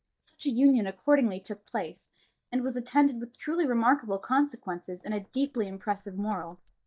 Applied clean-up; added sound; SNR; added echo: neural mask model DeepFilterNet 3.